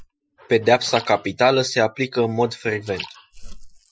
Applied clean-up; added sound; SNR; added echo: classical method Wiener filter.